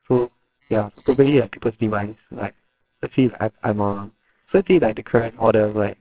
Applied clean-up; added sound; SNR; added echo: neural separator model SepFormer WHAMR!.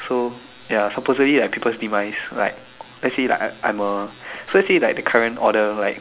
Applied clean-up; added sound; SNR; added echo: none; none; none; none.